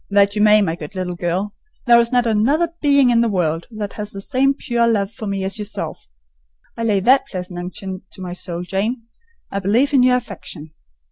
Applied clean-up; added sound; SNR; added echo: none; none; none; none.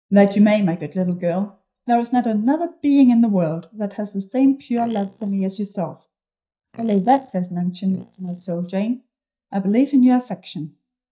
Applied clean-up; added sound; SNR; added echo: neural mask model DeepFilterNet 3.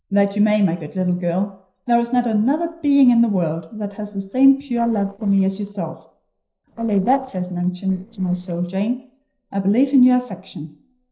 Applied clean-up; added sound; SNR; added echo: neural separator model SepFormer DNS4.